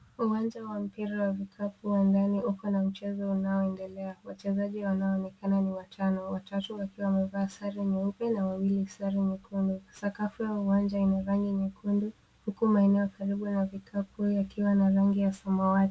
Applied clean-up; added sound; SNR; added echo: none; none; none; none.